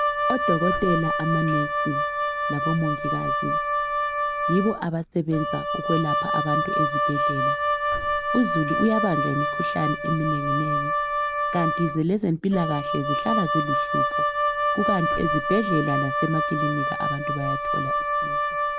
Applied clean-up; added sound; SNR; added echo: none; Wind instrument, woodwind instrument; -2 dB; none.